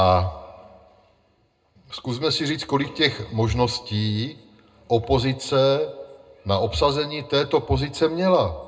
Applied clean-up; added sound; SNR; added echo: none; none; none; reverberation time 0.2 s.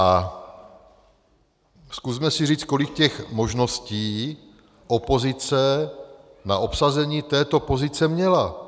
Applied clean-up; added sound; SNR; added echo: none; none; none; none.